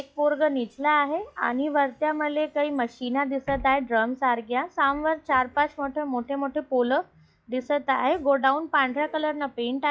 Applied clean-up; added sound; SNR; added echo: classical method log-MMSE.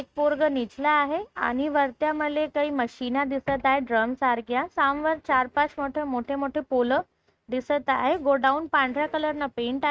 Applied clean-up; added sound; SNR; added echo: neural mask model RNNoise.